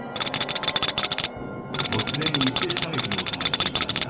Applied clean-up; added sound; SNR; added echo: none; Tools; -4 dB; reverberation time 0.4 s.